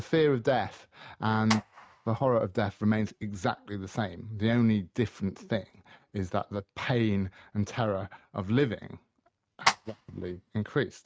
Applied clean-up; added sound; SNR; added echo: neural mask model RNNoise.